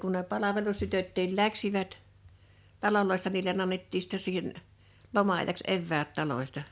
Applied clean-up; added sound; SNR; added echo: none; none; none; none.